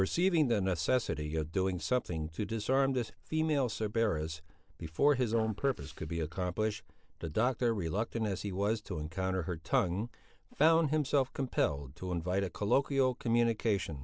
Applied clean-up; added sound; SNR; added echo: neural separator model SepFormer DNS4.